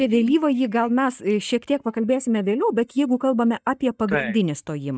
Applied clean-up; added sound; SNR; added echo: neural mask model DeepFilterNet 3.